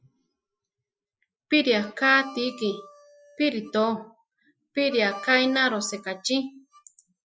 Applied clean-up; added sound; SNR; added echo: classical method Wiener filter.